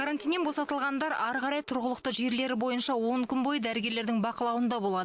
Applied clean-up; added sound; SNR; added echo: none; none; none; none.